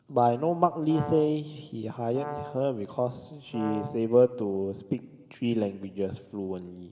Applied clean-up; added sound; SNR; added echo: none; Brass instrument; 12 dB; reverberation time 1.5 s.